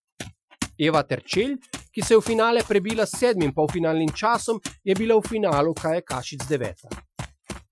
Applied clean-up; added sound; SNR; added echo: classical method Wiener filter.